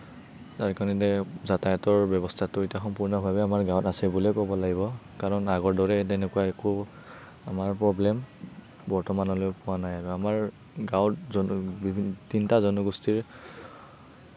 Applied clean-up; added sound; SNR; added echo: none; none; none; none.